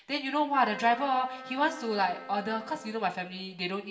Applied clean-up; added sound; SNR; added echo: none; Wind instrument, woodwind instrument; 16 dB; reverberation time 0.7 s.